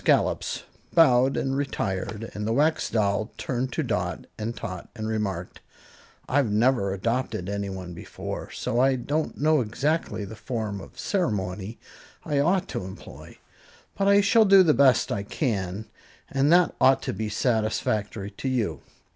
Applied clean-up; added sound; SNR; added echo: none; none; none; none.